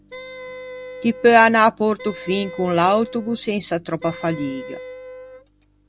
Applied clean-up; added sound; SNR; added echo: none; Wind instrument, woodwind instrument; 15 dB; none.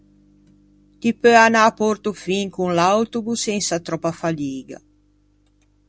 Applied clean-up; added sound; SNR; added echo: none; none; none; none.